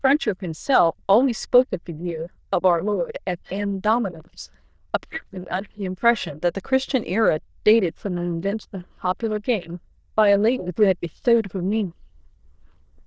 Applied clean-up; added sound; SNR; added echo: neural diffusion model UNIVERSE++.